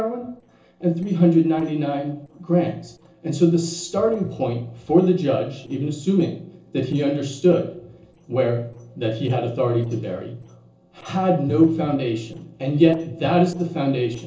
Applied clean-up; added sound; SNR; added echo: neural separator model SepFormer DNS4.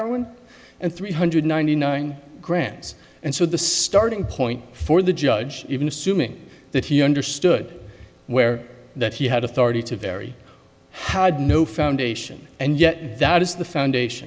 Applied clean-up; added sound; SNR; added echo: none; none; none; none.